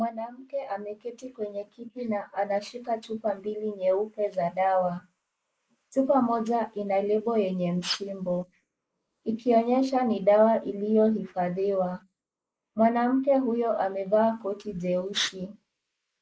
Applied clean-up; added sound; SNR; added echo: neural mask model Resemble Enhance denoiser.